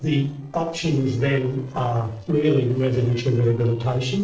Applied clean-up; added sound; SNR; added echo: neural separator model SepFormer DNS4.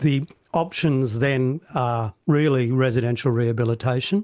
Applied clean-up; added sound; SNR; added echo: none; none; none; none.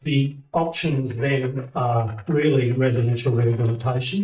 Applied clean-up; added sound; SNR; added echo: neural mask model DeepFilterNet 3.